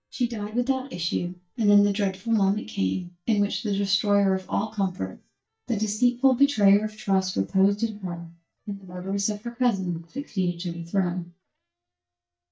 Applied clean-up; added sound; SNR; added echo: neural mask model DeepFilterNet 3.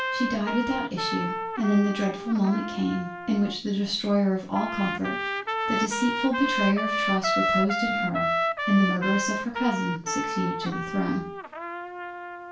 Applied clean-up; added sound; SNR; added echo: none; Trumpet; 3 dB; reverberation time 0.3 s.